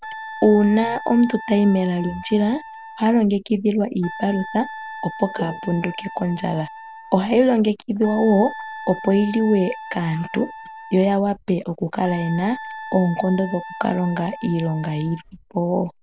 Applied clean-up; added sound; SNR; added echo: none; Wind instrument, woodwind instrument; 15 dB; none.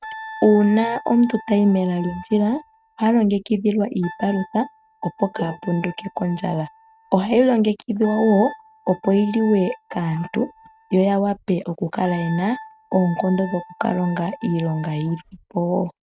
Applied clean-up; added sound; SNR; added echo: neural mask model RNNoise.